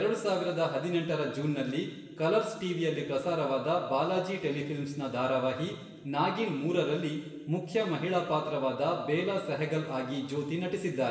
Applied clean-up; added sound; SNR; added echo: none; none; none; reverberation time 1.1 s.